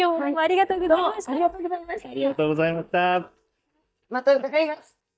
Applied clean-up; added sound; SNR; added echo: neural mask model DeepFilterNet 3.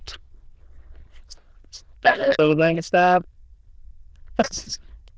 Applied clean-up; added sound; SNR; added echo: neural diffusion model UNIVERSE++.